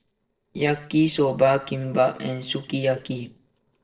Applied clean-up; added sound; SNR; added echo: neural separator model SepFormer DNS4.